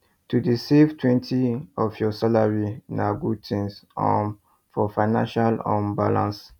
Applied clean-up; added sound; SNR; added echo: none; none; none; none.